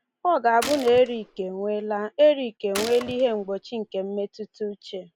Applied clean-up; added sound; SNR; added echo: none; Gunshot, gunfire; 13 dB; none.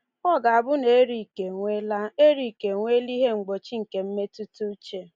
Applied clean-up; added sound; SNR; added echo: none; none; none; none.